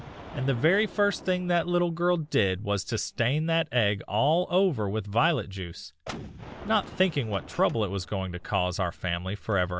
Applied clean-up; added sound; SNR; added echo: none; Gunshot, gunfire; 19 dB; none.